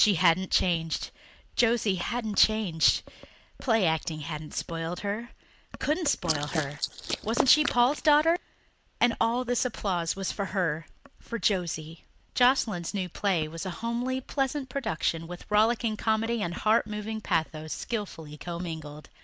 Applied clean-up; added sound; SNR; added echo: neural mask model Resemble Enhance denoiser.